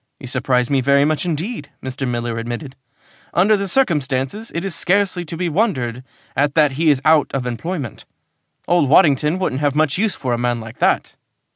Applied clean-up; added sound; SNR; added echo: none; none; none; none.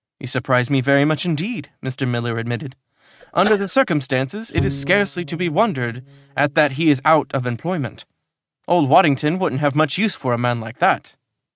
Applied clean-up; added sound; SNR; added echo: neural mask model RNNoise.